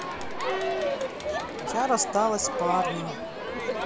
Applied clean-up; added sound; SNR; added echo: none; Crowd; 0 dB; none.